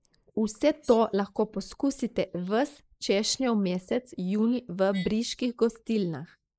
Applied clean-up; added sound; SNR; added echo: neural mask model Resemble Enhance denoiser.